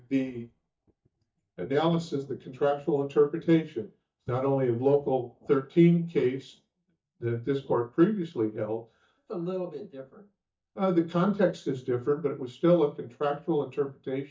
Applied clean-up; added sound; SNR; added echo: neural mask model DeepFilterNet 3.